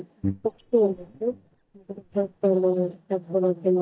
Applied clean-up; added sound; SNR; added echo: neural mask model DeepFilterNet 3.